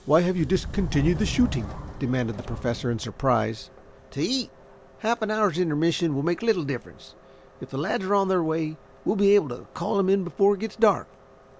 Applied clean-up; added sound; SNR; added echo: none; Subway, metro, underground; 14 dB; none.